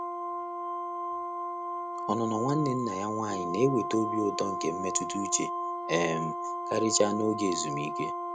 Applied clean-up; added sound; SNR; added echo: none; Brass instrument + Organ; 3 dB; none.